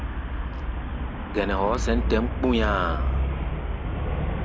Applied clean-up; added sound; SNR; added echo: none; Traffic noise, roadway noise; -2 dB; none.